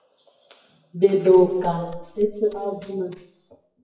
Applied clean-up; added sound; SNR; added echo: classical method WPE with log-MMSE.